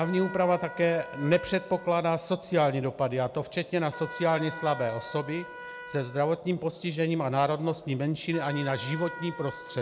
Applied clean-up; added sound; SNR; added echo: none; Trumpet; 15 dB; none.